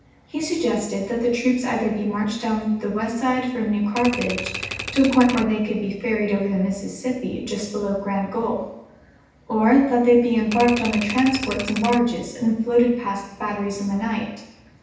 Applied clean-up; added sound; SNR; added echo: none; Typewriter; 9 dB; reverberation time 0.9 s.